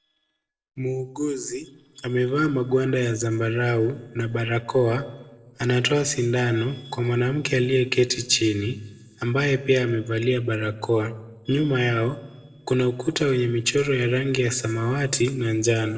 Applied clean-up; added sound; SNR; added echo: neural separator model SepFormer DNS4.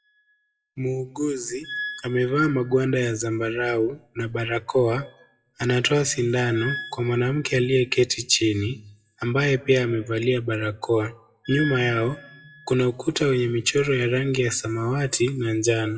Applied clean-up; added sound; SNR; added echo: classical method WPE with log-MMSE.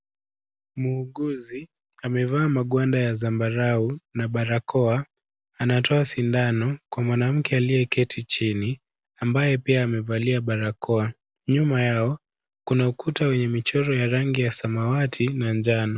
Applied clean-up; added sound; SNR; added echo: none; none; none; none.